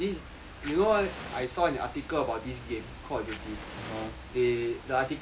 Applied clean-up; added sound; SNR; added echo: none; Fire; 15 dB; none.